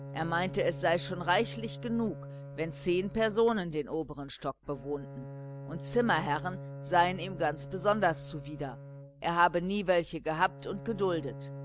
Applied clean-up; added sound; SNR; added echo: none; Bowed string instrument; 12 dB; none.